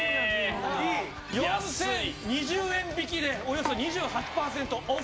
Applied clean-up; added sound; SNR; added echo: none; none; none; none.